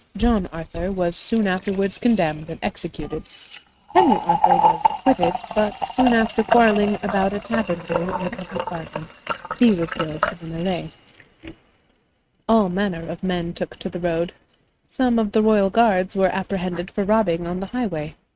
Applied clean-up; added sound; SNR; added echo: neural mask model RNNoise.